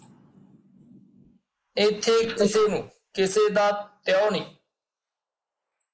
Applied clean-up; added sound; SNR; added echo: neural mask model Resemble Enhance denoiser.